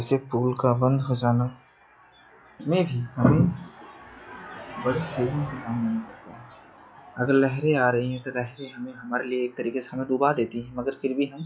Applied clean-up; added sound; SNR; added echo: classical method log-MMSE.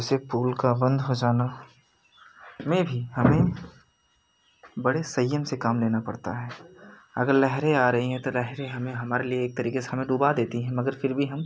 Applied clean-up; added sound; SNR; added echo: none; none; none; none.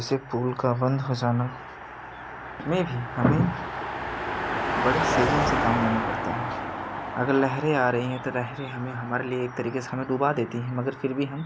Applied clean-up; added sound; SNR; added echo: none; Car passing by; 4 dB; none.